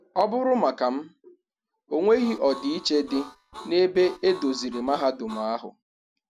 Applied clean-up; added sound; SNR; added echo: none; Harmonica; 17 dB; none.